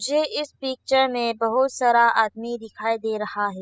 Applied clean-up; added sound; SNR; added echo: classical method spectral subtraction.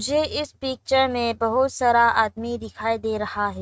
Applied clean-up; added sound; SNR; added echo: neural mask model RNNoise.